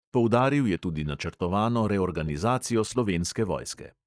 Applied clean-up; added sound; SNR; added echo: neural mask model DeepFilterNet 3.